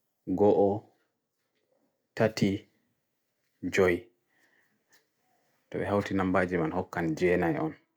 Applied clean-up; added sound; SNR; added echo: none; none; none; none.